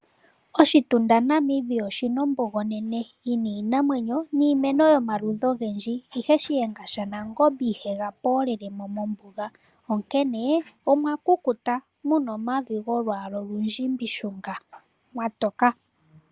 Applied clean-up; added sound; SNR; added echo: none; none; none; none.